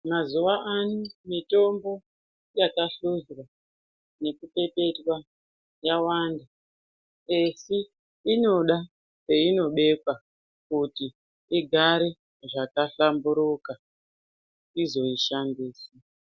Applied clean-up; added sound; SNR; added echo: none; none; none; none.